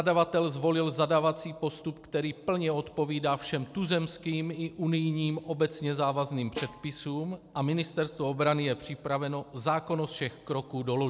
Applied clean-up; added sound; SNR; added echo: none; Snare drum; 15 dB; none.